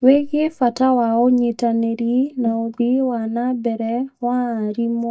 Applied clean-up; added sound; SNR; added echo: neural mask model DeepFilterNet 3.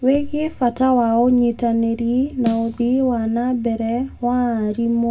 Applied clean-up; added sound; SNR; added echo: none; Snare drum; 18 dB; reverberation time 0.2 s.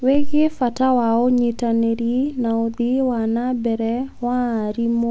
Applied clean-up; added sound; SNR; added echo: none; none; none; none.